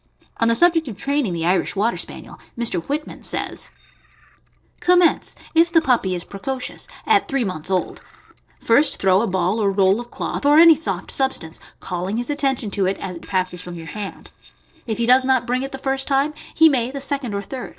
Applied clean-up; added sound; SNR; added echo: neural separator model SepFormer DNS4.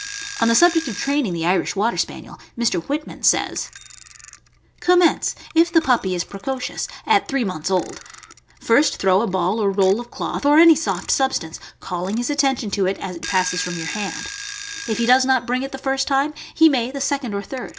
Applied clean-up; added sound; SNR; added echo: none; Alarm / Clock; 16 dB; none.